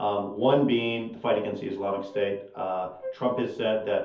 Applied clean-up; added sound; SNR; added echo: none; Wind instrument, woodwind instrument; 14 dB; reverberation time 0.5 s.